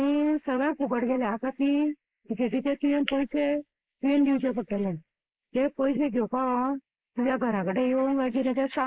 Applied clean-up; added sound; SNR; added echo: neural mask model Resemble Enhance denoiser.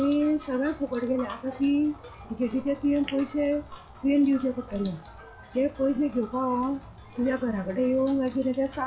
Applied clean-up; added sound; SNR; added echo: classical method log-MMSE.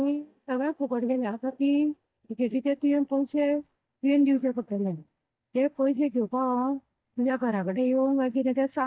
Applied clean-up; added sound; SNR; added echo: neural mask model DeepFilterNet 3.